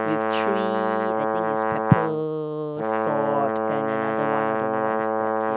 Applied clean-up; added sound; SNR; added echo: none; Brass instrument; -4 dB; none.